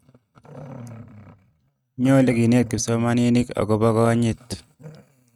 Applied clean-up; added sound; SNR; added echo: neural mask model RNNoise.